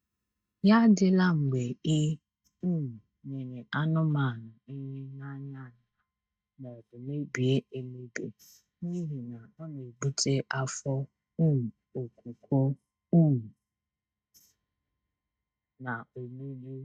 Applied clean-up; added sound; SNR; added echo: neural mask model DeepFilterNet 3.